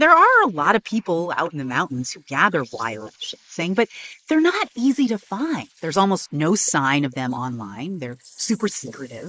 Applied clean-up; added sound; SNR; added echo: neural mask model Resemble Enhance denoiser.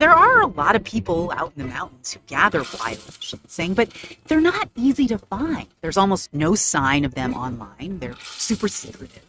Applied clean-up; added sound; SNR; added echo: neural mask model RNNoise.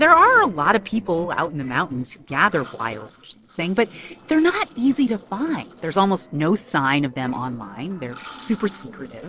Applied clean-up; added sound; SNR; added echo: neural separator model SepFormer DNS4.